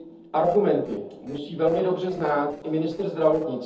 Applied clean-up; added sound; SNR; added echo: neural separator model SepFormer DNS4.